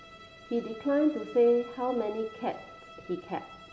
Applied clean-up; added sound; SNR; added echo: none; Bowed string instrument; 20 dB; none.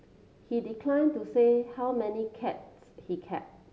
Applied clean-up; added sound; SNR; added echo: none; none; none; none.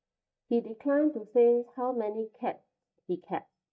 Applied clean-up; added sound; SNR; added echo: neural mask model DeepFilterNet 3.